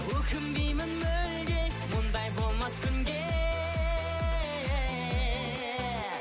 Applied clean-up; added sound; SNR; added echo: none; none; none; none.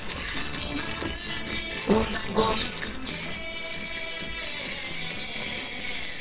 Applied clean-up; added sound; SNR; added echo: neural separator model SepFormer WHAMR!.